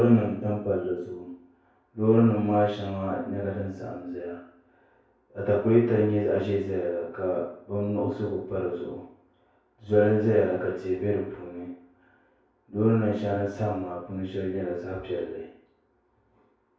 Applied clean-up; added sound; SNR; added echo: none; none; none; reverberation time 0.6 s.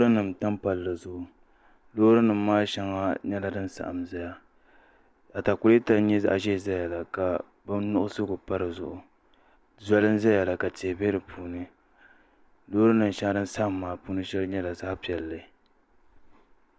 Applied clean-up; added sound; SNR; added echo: none; none; none; none.